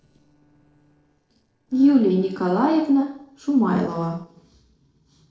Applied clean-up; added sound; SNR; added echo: neural separator model SepFormer DNS4.